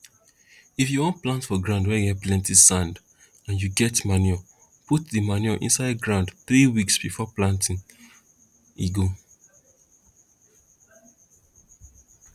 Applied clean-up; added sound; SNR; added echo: none; none; none; none.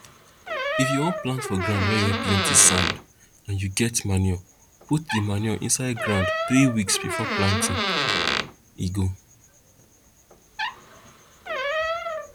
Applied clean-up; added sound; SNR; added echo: none; Door; 3 dB; none.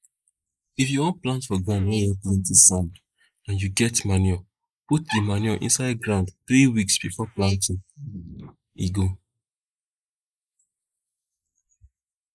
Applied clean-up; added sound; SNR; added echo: neural mask model Resemble Enhance denoiser.